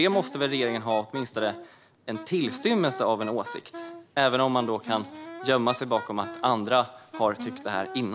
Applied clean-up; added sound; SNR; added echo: none; Wind instrument, woodwind instrument; 14 dB; none.